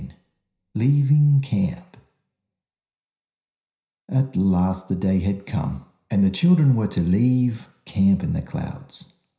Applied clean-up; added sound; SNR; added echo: none; none; none; reverberation time 0.5 s.